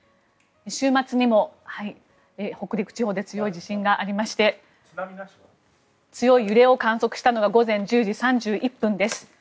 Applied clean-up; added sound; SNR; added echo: none; none; none; none.